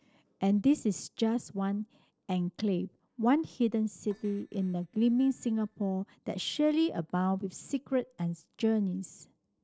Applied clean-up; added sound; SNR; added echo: neural separator model SepFormer DNS4.